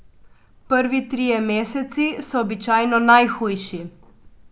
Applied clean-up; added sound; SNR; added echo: none; none; none; none.